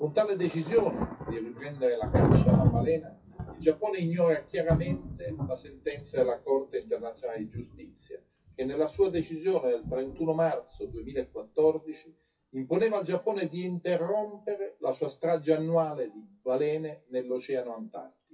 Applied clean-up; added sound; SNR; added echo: classical method WPE with log-MMSE.